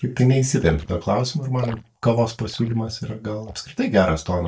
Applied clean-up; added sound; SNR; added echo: neural mask model DeepFilterNet 3.